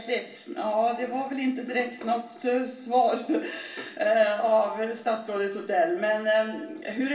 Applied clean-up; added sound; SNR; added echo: none; none; none; reverberation time 0.3 s.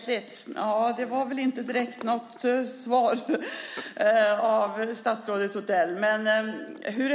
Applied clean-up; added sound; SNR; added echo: none; none; none; none.